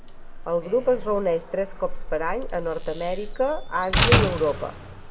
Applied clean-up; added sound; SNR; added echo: none; Slam; 1 dB; reverberation time 0.4 s.